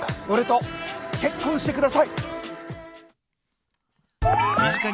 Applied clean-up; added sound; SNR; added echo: none; none; none; none.